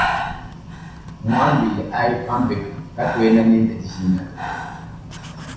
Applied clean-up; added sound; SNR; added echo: none; Breathing; 8 dB; reverberation time 0.7 s.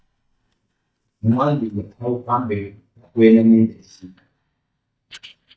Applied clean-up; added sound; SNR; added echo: neural mask model DeepFilterNet 3.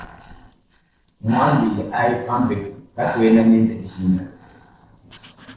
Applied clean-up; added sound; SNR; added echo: neural separator model SepFormer DNS4.